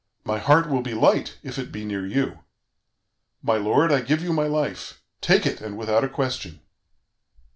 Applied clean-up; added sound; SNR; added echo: none; none; none; none.